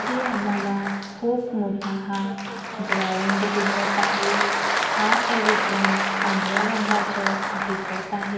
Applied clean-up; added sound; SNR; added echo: none; Applause; -1 dB; reverberation time 1.4 s.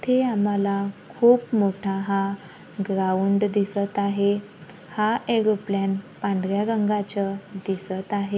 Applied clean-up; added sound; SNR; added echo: none; none; none; none.